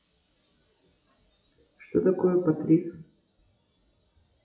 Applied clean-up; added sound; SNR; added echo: classical method WPE with log-MMSE.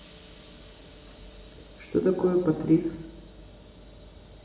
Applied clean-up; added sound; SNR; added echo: none; Sliding door / Hiss; 19 dB; reverberation time 0.9 s.